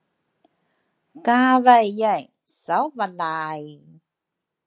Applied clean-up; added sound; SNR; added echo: none; none; none; none.